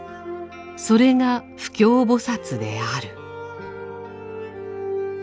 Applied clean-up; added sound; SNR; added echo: none; none; none; none.